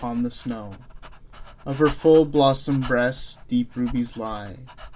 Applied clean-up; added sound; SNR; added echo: none; Dog; 15 dB; none.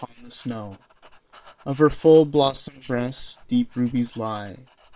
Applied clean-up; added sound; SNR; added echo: neural separator model SepFormer WHAM!.